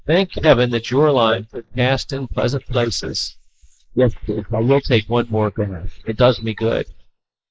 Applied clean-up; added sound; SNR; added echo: neural mask model Resemble Enhance denoiser.